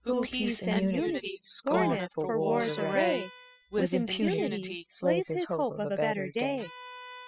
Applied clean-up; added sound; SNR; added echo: classical method spectral subtraction.